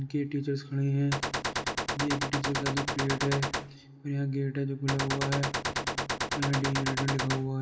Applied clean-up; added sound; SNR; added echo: none; Gunshot, gunfire; 1 dB; reverberation time 2.6 s.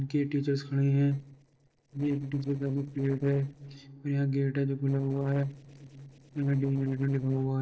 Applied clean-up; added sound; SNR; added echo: neural separator model SepFormer DNS4.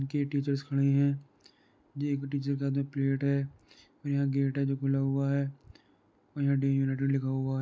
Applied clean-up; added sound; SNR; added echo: none; none; none; none.